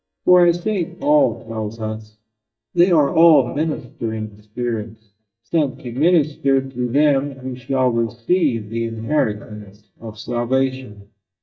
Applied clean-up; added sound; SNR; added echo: neural mask model DeepFilterNet 3.